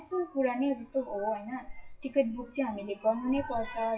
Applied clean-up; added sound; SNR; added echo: classical method WPE with log-MMSE.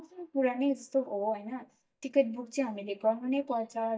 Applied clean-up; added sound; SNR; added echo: neural mask model DeepFilterNet 3.